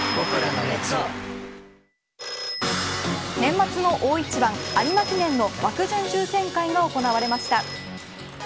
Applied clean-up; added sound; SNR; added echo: none; Telephone; 12 dB; none.